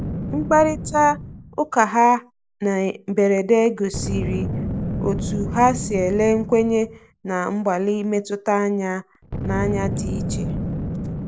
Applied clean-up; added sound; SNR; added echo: none; Boom; 7 dB; none.